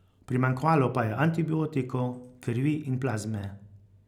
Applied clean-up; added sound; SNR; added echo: none; none; none; none.